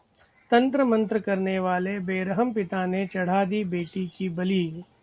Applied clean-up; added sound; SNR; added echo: none; none; none; none.